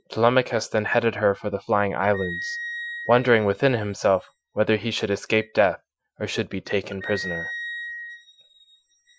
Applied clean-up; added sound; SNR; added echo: classical method Wiener filter.